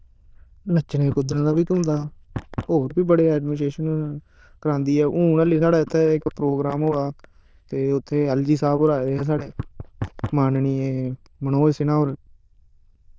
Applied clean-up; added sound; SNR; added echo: neural diffusion model UNIVERSE++.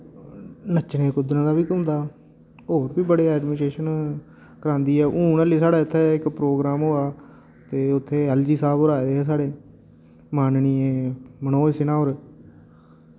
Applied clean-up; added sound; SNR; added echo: none; none; none; none.